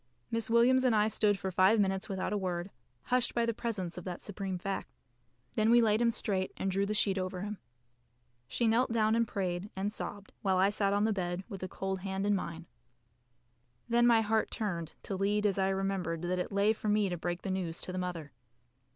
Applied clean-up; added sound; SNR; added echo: none; none; none; none.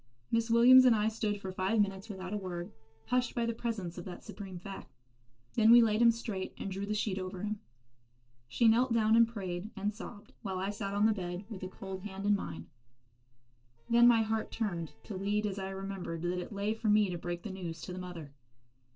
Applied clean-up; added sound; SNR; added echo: neural separator model SepFormer DNS4.